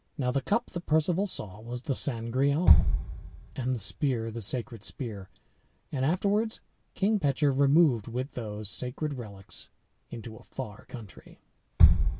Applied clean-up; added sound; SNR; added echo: none; Bass drum; 1 dB; none.